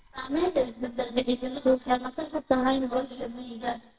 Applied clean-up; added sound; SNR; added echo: neural separator model SepFormer WHAMR!.